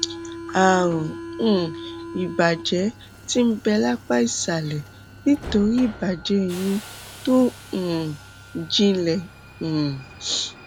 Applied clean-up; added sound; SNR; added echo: none; Subway, metro, underground; 15 dB; none.